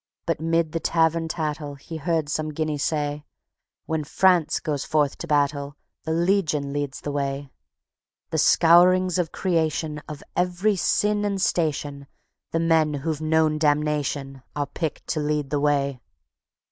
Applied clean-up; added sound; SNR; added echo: none; none; none; none.